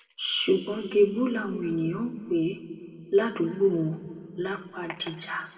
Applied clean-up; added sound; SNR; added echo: none; none; none; reverberation time 2.1 s.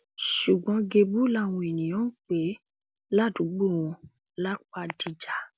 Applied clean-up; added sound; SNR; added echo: none; none; none; none.